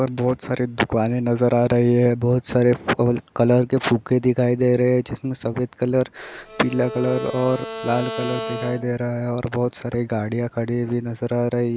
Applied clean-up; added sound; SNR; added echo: none; Bowed string instrument; 11 dB; none.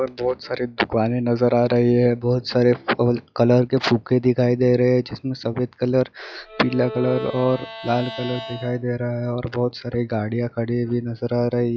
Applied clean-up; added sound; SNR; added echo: classical method log-MMSE.